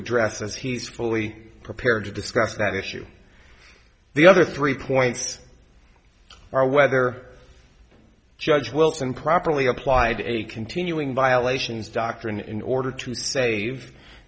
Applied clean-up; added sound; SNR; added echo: none; none; none; none.